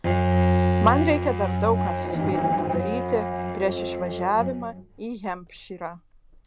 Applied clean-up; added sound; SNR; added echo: none; Bowed string instrument; -2 dB; none.